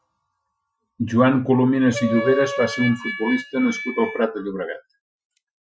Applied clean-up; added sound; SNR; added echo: classical method Wiener filter.